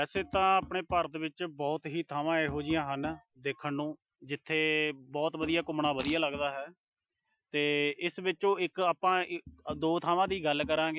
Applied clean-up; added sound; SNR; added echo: classical method Wiener filter.